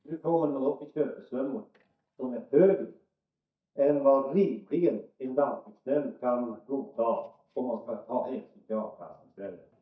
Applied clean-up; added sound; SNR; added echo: neural mask model DeepFilterNet 3.